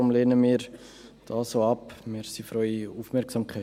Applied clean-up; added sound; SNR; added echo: none; none; none; none.